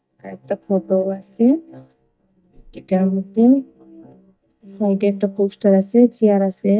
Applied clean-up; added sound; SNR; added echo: neural mask model DeepFilterNet 3.